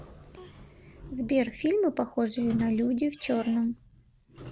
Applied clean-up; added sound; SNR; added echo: none; Squeak / Sliding door; 17 dB; none.